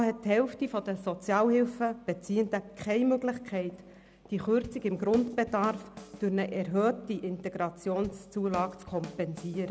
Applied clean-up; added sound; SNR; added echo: none; Drum / Drum kit; 16 dB; none.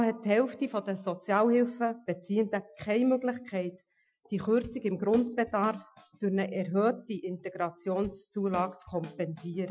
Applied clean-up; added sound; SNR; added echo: classical method Wiener filter.